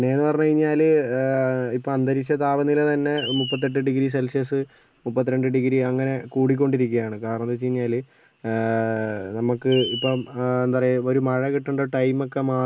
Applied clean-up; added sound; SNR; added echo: none; Screech; 16 dB; none.